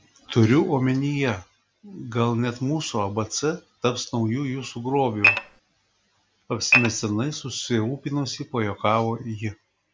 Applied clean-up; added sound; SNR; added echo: none; Dishes, pots, and pans / Glass; -5 dB; none.